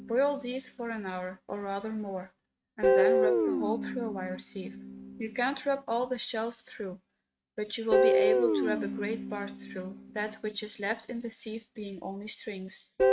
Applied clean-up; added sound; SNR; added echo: neural mask model RNNoise.